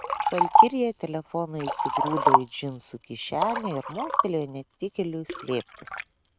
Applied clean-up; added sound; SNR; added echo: neural mask model RNNoise.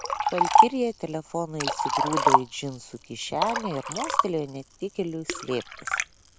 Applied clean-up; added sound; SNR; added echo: none; Liquid; -4 dB; none.